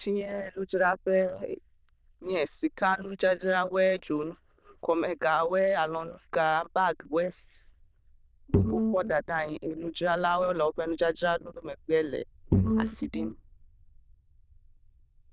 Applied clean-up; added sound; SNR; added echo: neural diffusion model UNIVERSE++.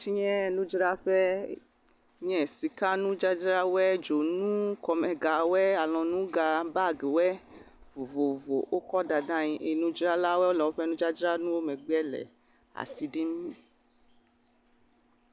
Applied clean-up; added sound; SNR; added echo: none; none; none; none.